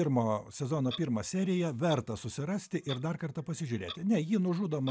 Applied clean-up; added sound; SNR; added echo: none; Clock; 19 dB; none.